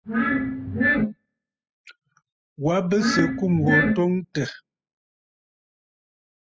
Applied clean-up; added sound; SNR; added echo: classical method spectral subtraction.